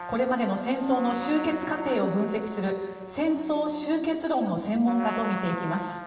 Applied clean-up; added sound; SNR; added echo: none; Trumpet; 11 dB; reverberation time 1.3 s.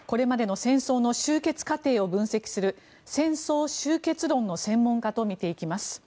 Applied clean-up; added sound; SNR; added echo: none; none; none; none.